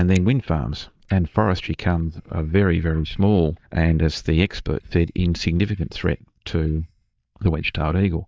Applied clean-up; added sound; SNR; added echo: neural mask model DeepFilterNet 3.